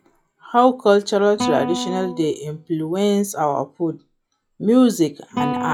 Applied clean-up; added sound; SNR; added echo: classical method log-MMSE.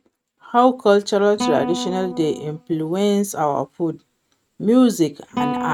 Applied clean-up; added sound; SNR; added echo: neural mask model RNNoise.